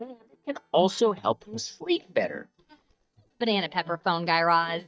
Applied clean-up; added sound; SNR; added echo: neural mask model DeepFilterNet 3.